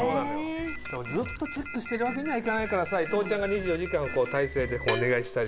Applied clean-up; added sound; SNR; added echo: none; Gunshot, gunfire + Telephone; 12 dB; none.